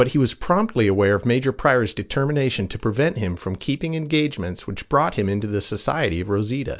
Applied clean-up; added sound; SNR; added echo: none; none; none; none.